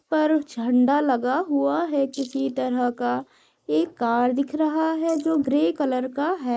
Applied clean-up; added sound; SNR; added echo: neural mask model Resemble Enhance denoiser.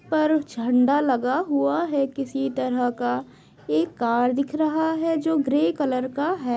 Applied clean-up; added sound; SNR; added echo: none; none; none; none.